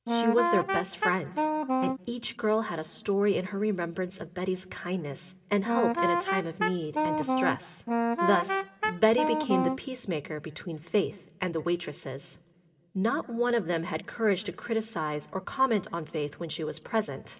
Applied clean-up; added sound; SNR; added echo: none; Wind instrument, woodwind instrument; -2 dB; reverberation time 1.2 s.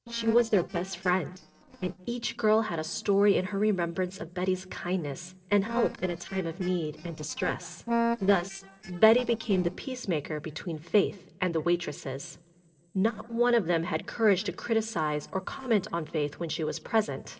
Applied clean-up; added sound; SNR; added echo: neural separator model SepFormer DNS4.